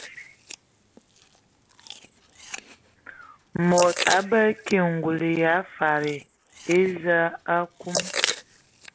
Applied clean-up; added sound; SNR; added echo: neural mask model Resemble Enhance denoiser.